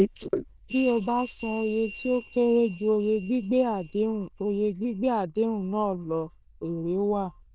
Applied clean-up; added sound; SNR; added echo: neural diffusion model UNIVERSE++.